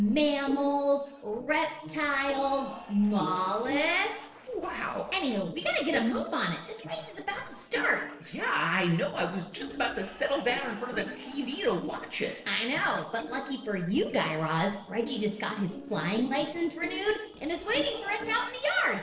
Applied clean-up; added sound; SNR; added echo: neural separator model SepFormer DNS4.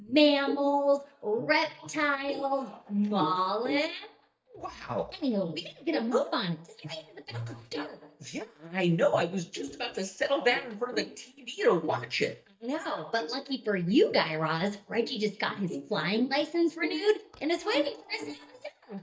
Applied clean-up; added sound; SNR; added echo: neural mask model DeepFilterNet 3.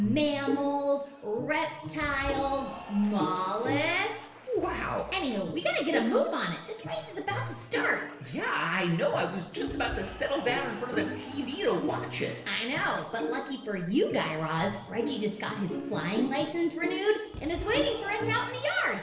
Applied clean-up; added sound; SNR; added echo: none; Applause / Cheering; 18 dB; reverberation time 0.8 s.